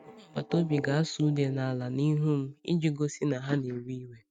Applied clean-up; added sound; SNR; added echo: neural mask model RNNoise.